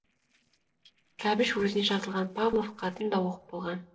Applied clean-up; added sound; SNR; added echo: neural separator model SepFormer DNS4.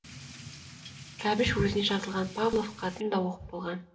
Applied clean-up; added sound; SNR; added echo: none; Drip / Rain; 15 dB; reverberation time 0.5 s.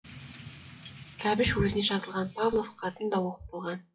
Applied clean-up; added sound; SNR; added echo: classical method WPE with log-MMSE.